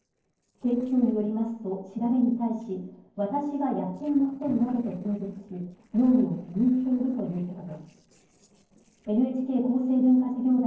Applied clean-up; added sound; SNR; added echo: neural separator model SepFormer DNS4.